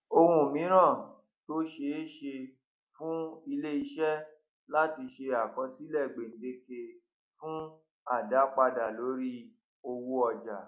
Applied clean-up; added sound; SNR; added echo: none; none; none; none.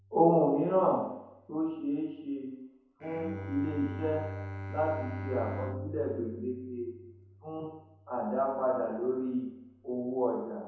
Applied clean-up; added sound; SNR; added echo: none; Bowed string instrument; 11 dB; reverberation time 0.9 s.